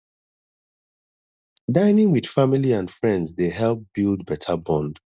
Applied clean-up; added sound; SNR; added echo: none; none; none; none.